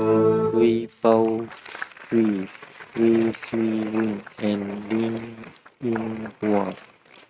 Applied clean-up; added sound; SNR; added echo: neural mask model RNNoise.